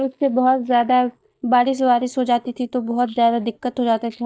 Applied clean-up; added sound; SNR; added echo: neural mask model DeepFilterNet 3.